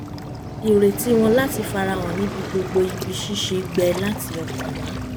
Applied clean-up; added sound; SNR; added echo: none; Waves, surf; 7 dB; none.